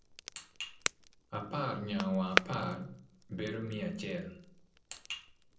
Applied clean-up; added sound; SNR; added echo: none; Crackle; 3 dB; reverberation time 0.6 s.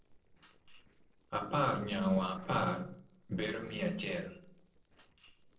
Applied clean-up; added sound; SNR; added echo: neural separator model SepFormer DNS4.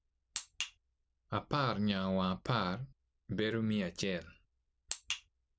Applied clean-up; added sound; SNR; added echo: none; none; none; none.